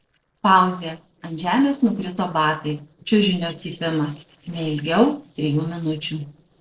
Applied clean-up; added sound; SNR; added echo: neural separator model SepFormer DNS4.